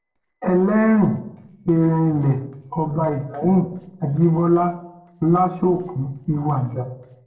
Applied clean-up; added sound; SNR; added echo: neural separator model SepFormer DNS4.